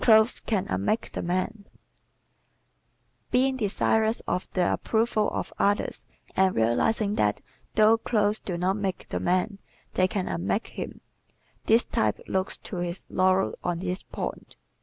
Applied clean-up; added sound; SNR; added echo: none; none; none; none.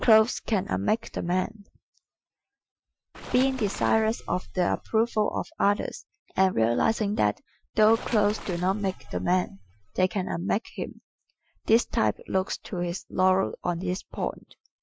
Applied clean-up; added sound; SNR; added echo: classical method Wiener filter.